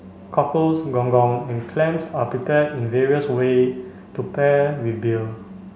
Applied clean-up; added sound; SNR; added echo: none; none; none; none.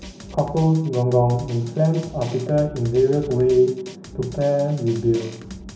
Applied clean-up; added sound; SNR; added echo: none; Drum; 19 dB; reverberation time 0.4 s.